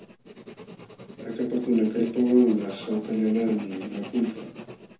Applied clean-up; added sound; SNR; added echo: none; Writing; 16 dB; reverberation time 0.6 s.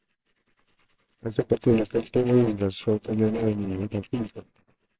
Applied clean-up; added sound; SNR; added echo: neural separator model SepFormer WHAMR!.